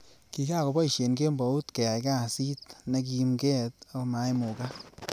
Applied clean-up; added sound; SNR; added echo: none; none; none; none.